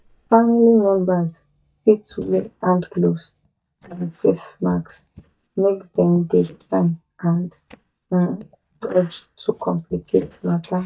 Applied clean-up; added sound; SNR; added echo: neural mask model DeepFilterNet 3.